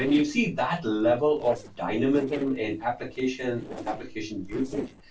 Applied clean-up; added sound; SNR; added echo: neural separator model SepFormer DNS4.